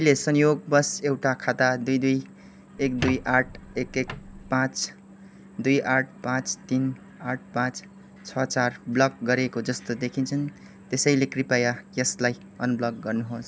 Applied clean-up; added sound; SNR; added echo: none; Squeak; 10 dB; none.